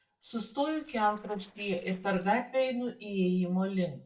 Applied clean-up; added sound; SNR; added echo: neural separator model SepFormer DNS4.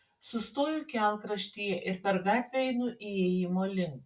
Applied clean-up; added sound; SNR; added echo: none; none; none; none.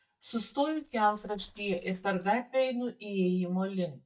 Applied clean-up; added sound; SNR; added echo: neural mask model DeepFilterNet 3.